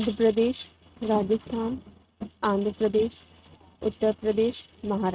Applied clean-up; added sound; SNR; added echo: neural mask model RNNoise.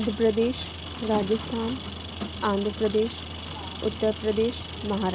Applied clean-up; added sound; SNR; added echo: none; Engine; 11 dB; none.